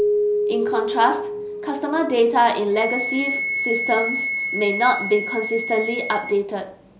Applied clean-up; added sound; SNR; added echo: none; Keyboard (musical) + Wind instrument, woodwind instrument; 3 dB; none.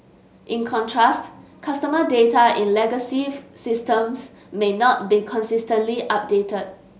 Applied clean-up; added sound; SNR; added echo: none; none; none; none.